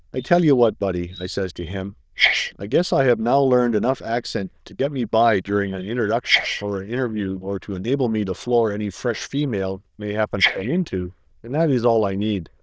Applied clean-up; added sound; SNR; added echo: neural diffusion model UNIVERSE++.